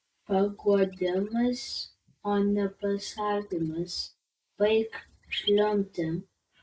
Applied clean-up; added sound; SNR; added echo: neural mask model Resemble Enhance denoiser.